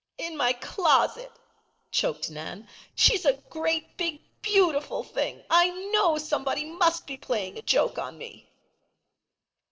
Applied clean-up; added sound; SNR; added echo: neural separator model SepFormer DNS4.